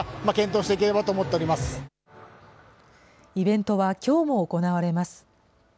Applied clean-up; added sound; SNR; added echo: none; none; none; none.